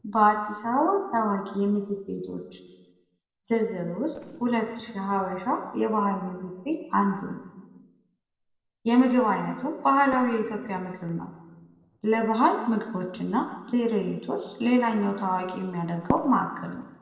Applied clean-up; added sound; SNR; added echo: neural separator model SepFormer DNS4.